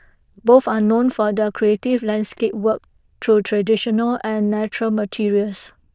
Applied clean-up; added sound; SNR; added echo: neural diffusion model UNIVERSE++.